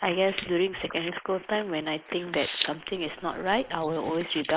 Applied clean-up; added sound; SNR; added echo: neural mask model Resemble Enhance denoiser.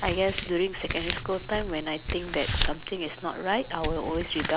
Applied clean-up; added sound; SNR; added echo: none; Tearing; 4 dB; none.